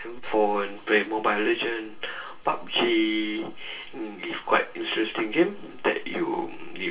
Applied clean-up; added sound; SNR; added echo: none; none; none; reverberation time 0.2 s.